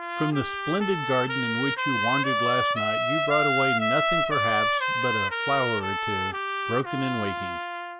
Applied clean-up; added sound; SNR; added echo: none; Trumpet; -2 dB; none.